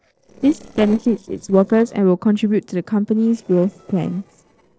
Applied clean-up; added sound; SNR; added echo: neural separator model SepFormer DNS4.